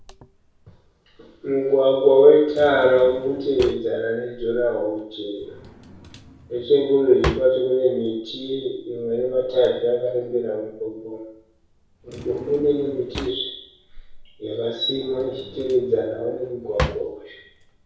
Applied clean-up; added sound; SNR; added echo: none; Drawer open or close; 16 dB; reverberation time 0.6 s.